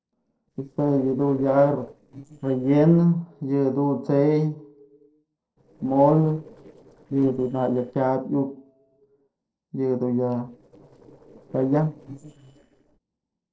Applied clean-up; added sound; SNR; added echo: neural separator model SepFormer DNS4.